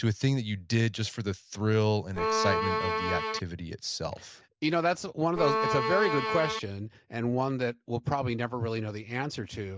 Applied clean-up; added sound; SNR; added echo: none; Bowed string instrument; -1 dB; none.